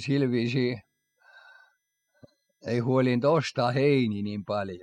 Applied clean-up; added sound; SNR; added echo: classical method spectral subtraction.